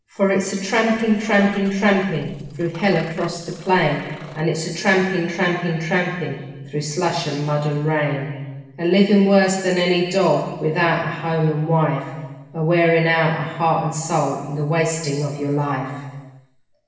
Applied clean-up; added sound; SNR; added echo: neural separator model SepFormer DNS4.